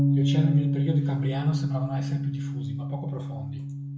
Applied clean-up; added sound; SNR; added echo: none; Bass guitar; -4 dB; reverberation time 0.5 s.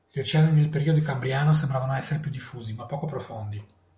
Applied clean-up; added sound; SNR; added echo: none; none; none; none.